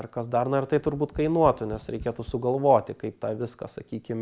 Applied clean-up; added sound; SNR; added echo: none; Tap; 17 dB; none.